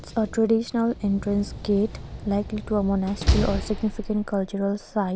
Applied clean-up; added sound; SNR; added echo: none; Slam; 6 dB; none.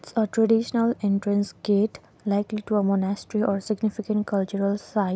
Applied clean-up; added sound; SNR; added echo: none; none; none; none.